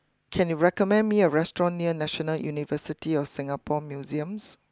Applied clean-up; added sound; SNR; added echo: none; none; none; none.